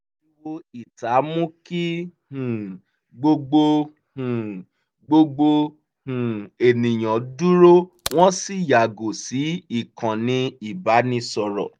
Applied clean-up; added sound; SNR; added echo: none; Crack; 13 dB; none.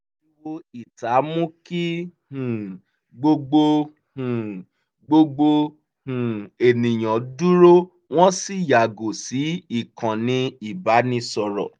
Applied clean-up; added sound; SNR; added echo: none; none; none; none.